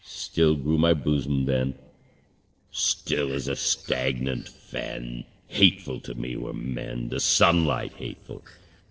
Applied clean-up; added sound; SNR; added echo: neural separator model SepFormer DNS4.